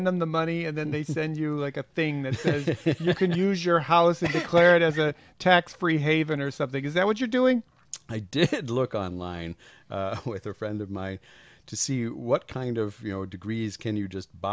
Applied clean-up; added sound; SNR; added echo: none; none; none; none.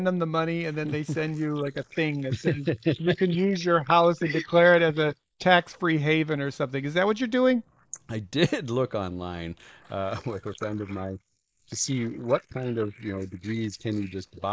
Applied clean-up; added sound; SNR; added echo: neural mask model Resemble Enhance denoiser.